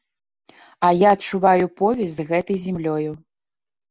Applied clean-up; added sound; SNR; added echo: none; none; none; none.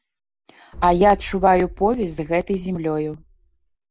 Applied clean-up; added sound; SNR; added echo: none; Boom; 16 dB; none.